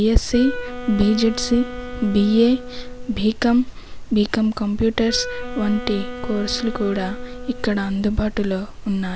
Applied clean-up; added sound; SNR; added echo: none; Wind instrument, woodwind instrument; 13 dB; none.